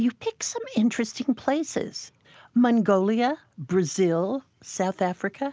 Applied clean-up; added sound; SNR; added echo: none; none; none; none.